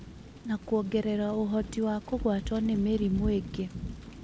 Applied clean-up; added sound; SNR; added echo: none; Thunder / Rain; 10 dB; none.